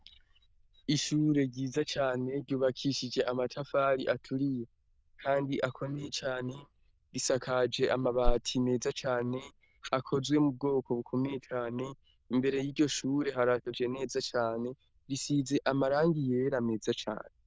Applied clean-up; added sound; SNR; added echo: neural diffusion model UNIVERSE++.